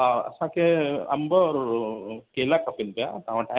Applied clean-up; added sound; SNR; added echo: none; none; none; none.